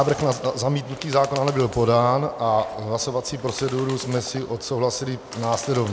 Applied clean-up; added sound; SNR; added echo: none; Bird; 17 dB; none.